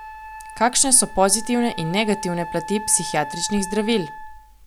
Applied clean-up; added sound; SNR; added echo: none; Wind instrument, woodwind instrument; 13 dB; none.